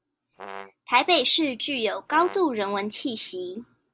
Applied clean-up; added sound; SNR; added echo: none; Brass instrument; 17 dB; none.